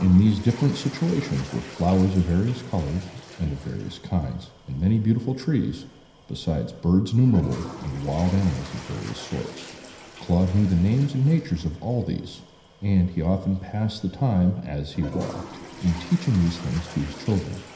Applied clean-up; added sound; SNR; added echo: none; Toilet flush; 18 dB; reverberation time 0.9 s.